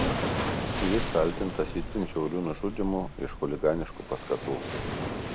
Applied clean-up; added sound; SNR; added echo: none; Waves, surf; 2 dB; none.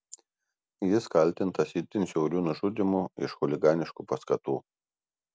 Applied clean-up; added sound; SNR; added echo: none; none; none; none.